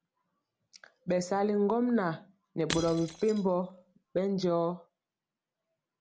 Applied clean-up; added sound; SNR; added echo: none; Shatter / Crushing; 11 dB; none.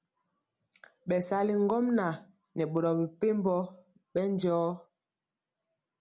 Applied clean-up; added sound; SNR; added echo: none; none; none; none.